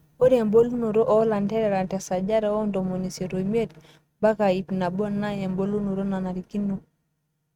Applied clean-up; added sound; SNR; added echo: neural mask model RNNoise.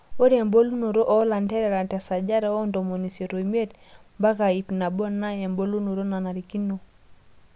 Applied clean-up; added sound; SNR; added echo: none; none; none; none.